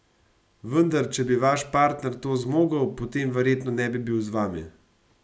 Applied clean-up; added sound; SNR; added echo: none; none; none; none.